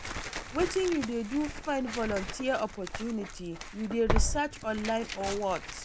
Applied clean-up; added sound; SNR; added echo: none; Tearing; 3 dB; none.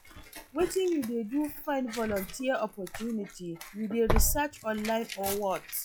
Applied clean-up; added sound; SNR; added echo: classical method log-MMSE.